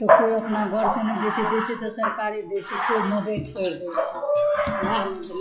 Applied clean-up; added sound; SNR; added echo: classical method log-MMSE.